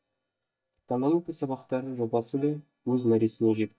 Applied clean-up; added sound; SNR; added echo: neural mask model DeepFilterNet 3.